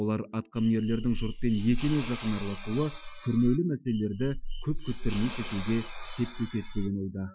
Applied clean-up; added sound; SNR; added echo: classical method Wiener filter.